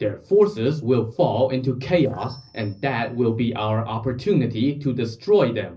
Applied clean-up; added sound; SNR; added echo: neural separator model SepFormer DNS4.